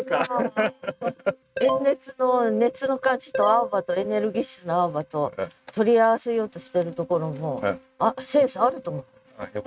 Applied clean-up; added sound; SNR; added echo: neural mask model RNNoise.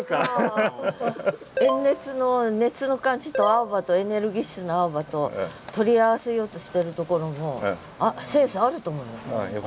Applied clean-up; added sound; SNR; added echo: none; none; none; none.